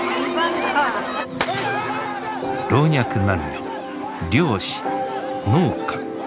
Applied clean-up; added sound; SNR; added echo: none; none; none; none.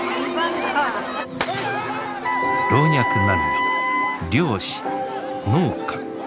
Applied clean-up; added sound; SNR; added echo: none; Wind instrument, woodwind instrument; 0 dB; none.